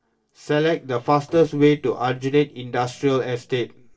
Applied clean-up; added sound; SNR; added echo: neural separator model SepFormer DNS4.